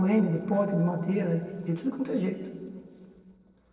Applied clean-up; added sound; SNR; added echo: neural separator model SepFormer DNS4.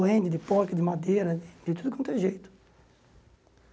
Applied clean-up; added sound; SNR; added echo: none; none; none; none.